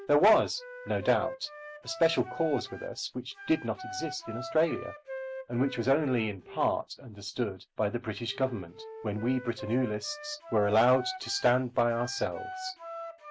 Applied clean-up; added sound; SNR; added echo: none; Wind instrument, woodwind instrument; 13 dB; none.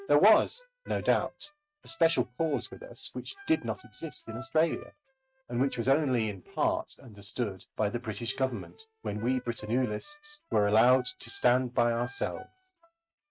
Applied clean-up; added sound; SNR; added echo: neural mask model RNNoise.